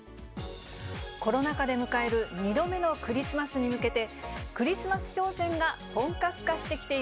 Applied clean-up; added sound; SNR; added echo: none; none; none; none.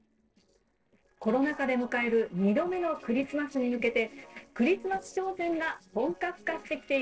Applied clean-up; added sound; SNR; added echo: neural separator model SepFormer DNS4.